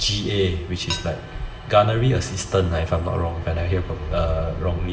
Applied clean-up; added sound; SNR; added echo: none; Dishes, pots, and pans; 18 dB; reverberation time 1.0 s.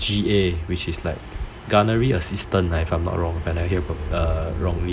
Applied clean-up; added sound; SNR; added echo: none; none; none; none.